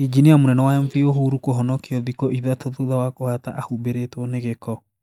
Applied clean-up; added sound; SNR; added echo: neural mask model DeepFilterNet 3.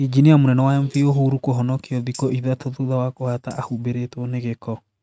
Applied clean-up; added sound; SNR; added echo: neural mask model RNNoise.